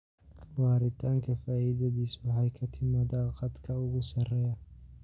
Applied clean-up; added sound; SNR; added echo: none; none; none; none.